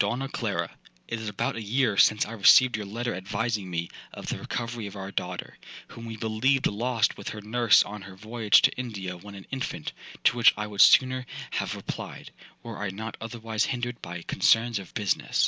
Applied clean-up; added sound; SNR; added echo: none; none; none; none.